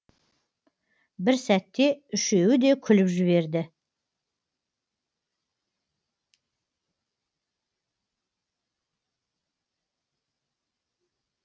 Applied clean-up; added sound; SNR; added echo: none; none; none; none.